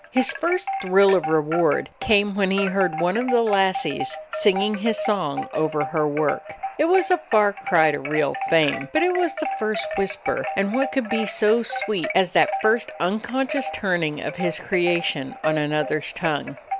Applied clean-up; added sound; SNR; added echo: none; Wind chime; 8 dB; none.